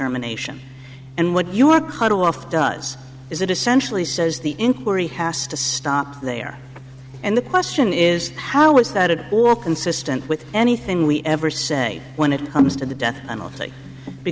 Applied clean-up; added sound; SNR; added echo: none; Organ; 19 dB; none.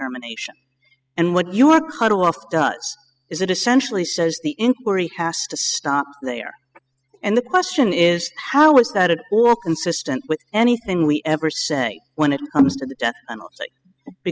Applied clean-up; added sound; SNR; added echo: classical method spectral subtraction.